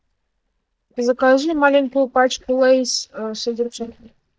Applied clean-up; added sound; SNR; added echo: neural mask model DeepFilterNet 3.